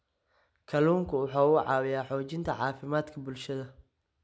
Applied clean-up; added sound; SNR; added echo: none; none; none; none.